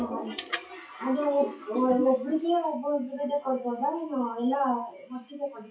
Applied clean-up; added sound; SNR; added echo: classical method WPE with log-MMSE.